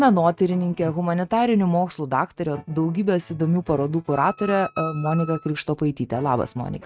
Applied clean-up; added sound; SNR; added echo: neural mask model RNNoise.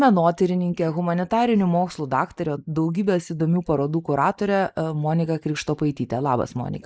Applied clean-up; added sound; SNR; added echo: neural mask model Resemble Enhance denoiser.